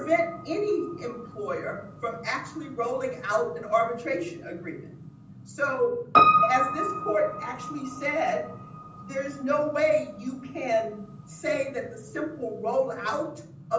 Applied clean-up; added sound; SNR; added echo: none; Piano; 3 dB; reverberation time 0.6 s.